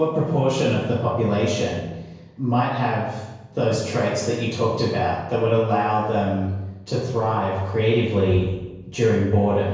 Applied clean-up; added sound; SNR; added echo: none; none; none; reverberation time 1.0 s.